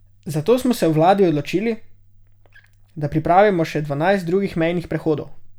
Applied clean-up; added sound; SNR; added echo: none; none; none; none.